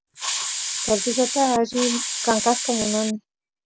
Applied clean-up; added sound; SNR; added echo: none; Hiss; 3 dB; none.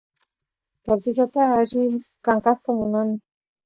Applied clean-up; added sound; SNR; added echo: neural mask model DeepFilterNet 3.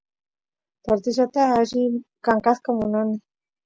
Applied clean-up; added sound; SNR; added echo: none; none; none; none.